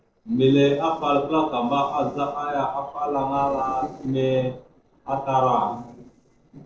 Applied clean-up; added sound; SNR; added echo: neural separator model SepFormer DNS4.